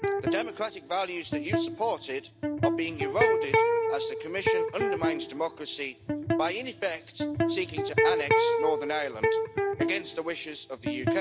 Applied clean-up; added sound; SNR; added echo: none; Electric guitar; -5 dB; none.